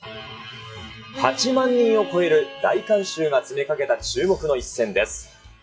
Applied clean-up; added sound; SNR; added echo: classical method WPE with log-MMSE.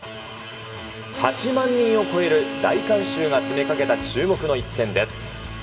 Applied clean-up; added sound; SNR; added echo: none; Bowed string instrument; 8 dB; reverberation time 1.2 s.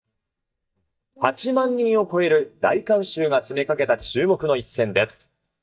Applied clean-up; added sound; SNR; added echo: neural mask model DeepFilterNet 3.